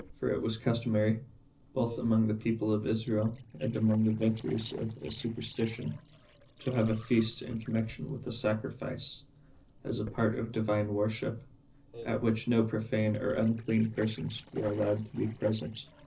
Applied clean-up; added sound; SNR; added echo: neural separator model SepFormer DNS4.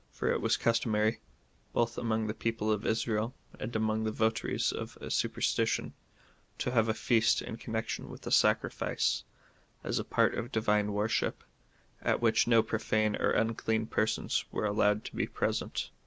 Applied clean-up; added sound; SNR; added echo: none; none; none; none.